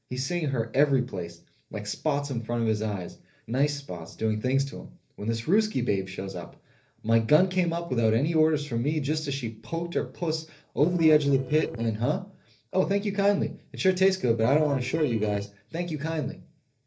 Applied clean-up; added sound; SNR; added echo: neural separator model SepFormer DNS4.